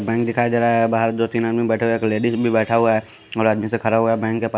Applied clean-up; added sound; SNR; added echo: none; none; none; none.